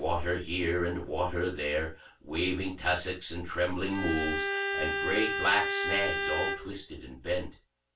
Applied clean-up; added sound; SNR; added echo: none; Bowed string instrument; 0 dB; reverberation time 0.2 s.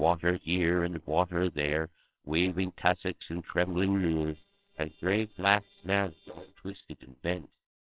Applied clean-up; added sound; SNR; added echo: neural separator model SepFormer WHAMR!.